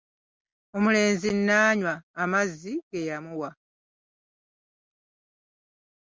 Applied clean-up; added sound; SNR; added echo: none; none; none; none.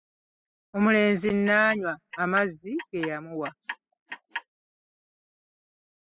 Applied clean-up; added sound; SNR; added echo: classical method spectral subtraction.